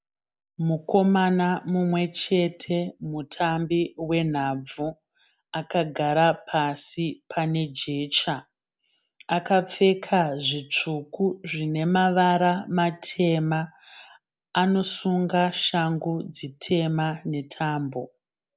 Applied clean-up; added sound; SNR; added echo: none; none; none; none.